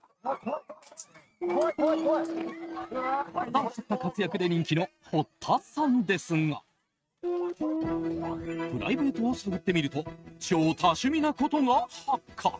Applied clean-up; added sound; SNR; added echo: neural mask model RNNoise.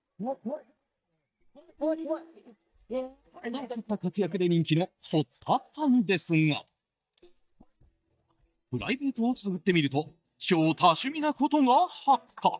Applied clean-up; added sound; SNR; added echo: neural mask model DeepFilterNet 3.